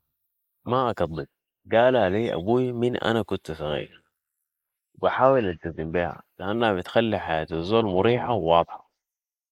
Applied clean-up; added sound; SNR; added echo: neural mask model Resemble Enhance denoiser.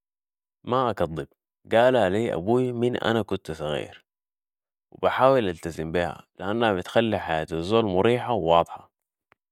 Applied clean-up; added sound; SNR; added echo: none; none; none; none.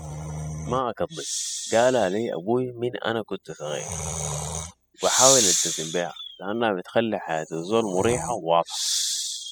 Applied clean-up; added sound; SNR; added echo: classical method spectral subtraction.